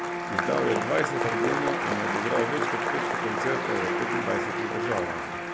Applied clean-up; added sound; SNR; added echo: none; Applause + Bowed string instrument; -3 dB; none.